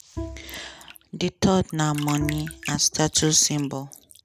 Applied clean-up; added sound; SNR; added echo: none; Bowed string instrument + Bathtub (filling or washing); 14 dB; none.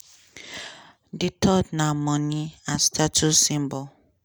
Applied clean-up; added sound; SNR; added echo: none; none; none; none.